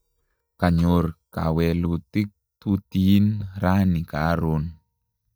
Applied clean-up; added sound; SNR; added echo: neural mask model DeepFilterNet 3.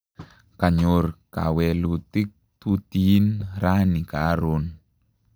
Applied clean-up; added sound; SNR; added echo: none; none; none; none.